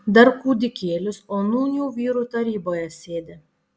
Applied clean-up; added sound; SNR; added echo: none; none; none; none.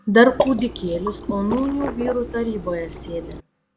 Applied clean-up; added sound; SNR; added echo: none; Water / Liquid; 7 dB; none.